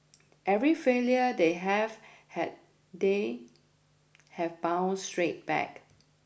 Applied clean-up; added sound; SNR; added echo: none; none; none; none.